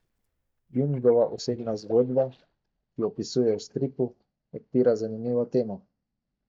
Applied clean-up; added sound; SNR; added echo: neural mask model DeepFilterNet 3.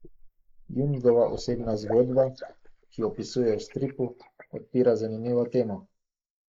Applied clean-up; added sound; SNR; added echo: neural mask model Resemble Enhance denoiser.